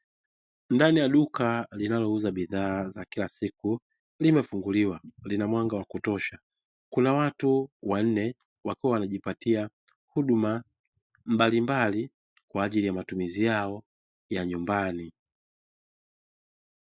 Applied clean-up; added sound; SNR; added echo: none; none; none; none.